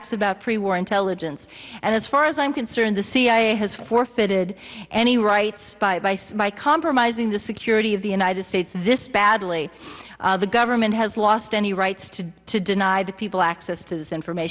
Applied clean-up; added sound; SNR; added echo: none; none; none; none.